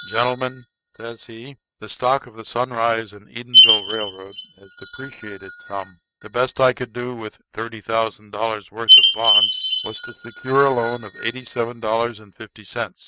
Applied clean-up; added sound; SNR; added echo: neural mask model RNNoise.